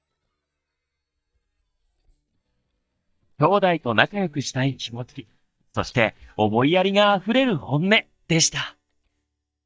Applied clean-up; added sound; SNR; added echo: neural mask model DeepFilterNet 3.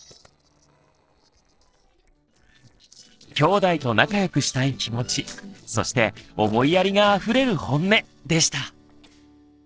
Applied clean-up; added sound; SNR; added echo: neural separator model SepFormer DNS4.